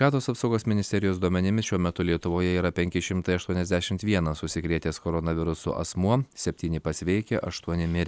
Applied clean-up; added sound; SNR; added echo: none; none; none; none.